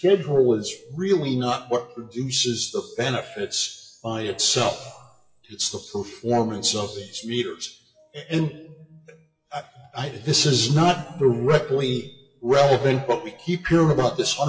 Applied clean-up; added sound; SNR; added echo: classical method WPE with log-MMSE.